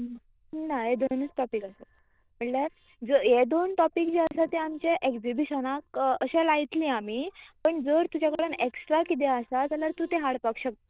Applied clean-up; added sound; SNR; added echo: neural diffusion model UNIVERSE++.